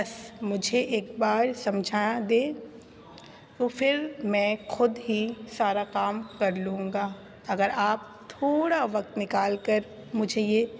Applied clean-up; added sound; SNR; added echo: none; none; none; none.